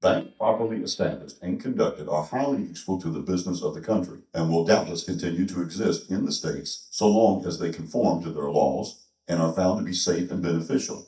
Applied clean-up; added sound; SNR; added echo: neural mask model DeepFilterNet 3.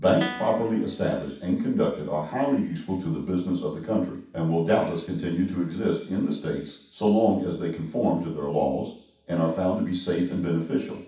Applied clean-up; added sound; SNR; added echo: none; Guitar; 11 dB; reverberation time 0.7 s.